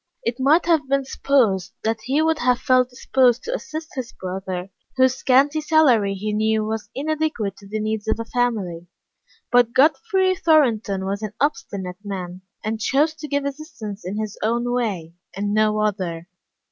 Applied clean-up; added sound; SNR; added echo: none; none; none; none.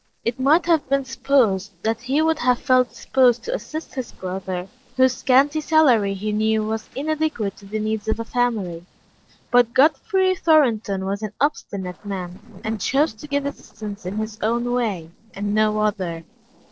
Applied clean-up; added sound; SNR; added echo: neural separator model SepFormer DNS4.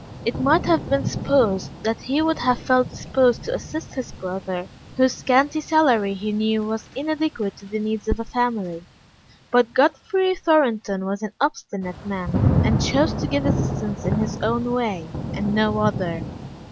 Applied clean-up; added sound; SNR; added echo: none; Thunder / Rain; 6 dB; none.